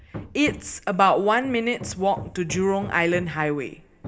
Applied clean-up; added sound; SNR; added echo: none; Hammer; 15 dB; reverberation time 0.3 s.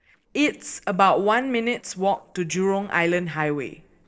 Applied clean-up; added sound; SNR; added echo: neural separator model SepFormer DNS4.